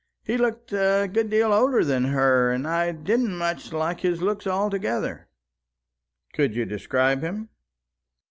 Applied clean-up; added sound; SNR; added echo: none; none; none; none.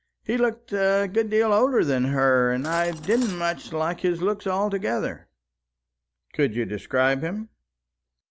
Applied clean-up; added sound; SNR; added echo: none; Cutlery, silverware; 18 dB; none.